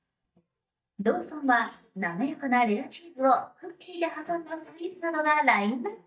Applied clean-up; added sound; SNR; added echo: neural mask model DeepFilterNet 3.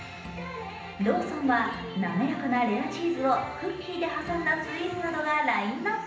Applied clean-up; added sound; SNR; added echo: none; Bowed string instrument; 19 dB; reverberation time 0.8 s.